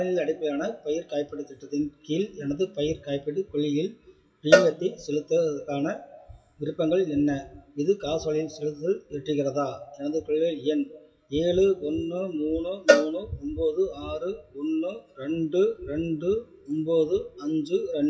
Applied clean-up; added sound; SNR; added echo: classical method WPE with log-MMSE.